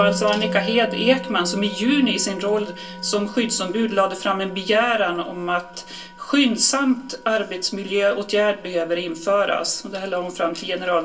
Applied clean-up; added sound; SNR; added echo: none; Musical instrument; 13 dB; reverberation time 0.2 s.